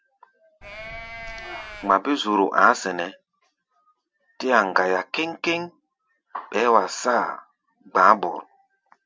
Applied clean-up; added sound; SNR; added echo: none; Livestock, farm animals, working animals; 13 dB; none.